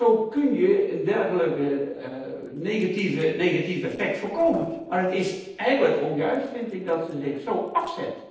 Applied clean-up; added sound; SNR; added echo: neural separator model SepFormer DNS4.